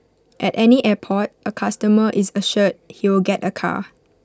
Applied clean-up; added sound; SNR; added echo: none; none; none; none.